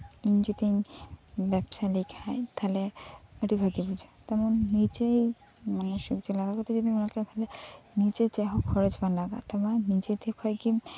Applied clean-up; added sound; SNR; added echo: none; none; none; none.